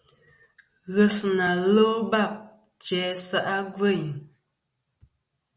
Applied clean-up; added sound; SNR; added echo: none; none; none; none.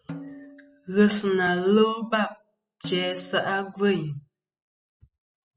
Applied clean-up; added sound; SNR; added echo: classical method spectral subtraction.